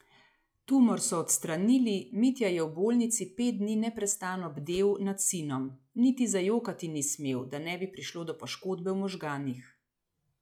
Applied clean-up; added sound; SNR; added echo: classical method log-MMSE.